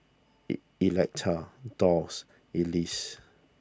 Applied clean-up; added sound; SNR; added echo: none; none; none; none.